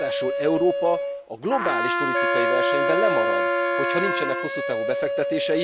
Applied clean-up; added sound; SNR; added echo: none; Trumpet + Wind instrument, woodwind instrument; -2 dB; none.